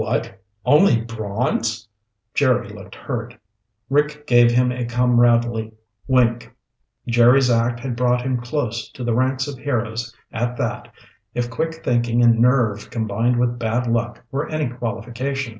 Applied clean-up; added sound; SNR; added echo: none; none; none; none.